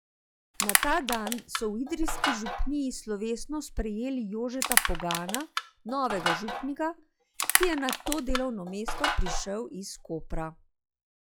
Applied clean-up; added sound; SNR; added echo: classical method log-MMSE.